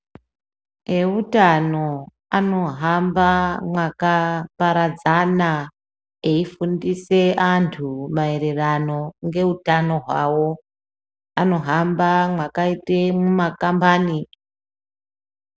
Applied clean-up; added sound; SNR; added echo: none; none; none; none.